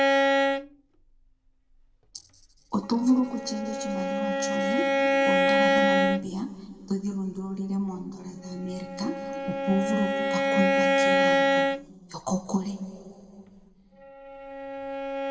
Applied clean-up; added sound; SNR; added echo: none; Bowed string instrument; -4 dB; reverberation time 2.1 s.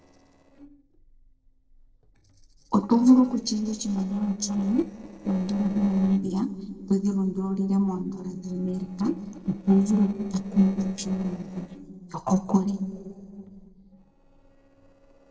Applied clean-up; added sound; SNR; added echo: neural separator model SepFormer DNS4.